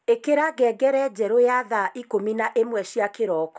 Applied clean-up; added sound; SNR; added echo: none; none; none; none.